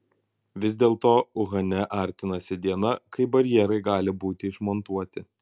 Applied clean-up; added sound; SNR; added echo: none; none; none; none.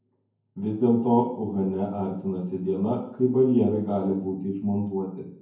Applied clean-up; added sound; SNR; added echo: none; none; none; reverberation time 0.9 s.